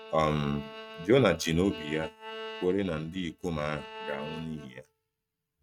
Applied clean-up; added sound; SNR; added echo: neural mask model RNNoise.